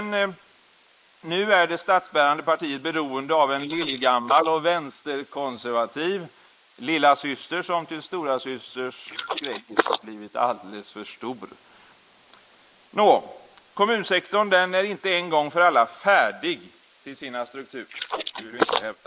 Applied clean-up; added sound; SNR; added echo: neural mask model Resemble Enhance denoiser.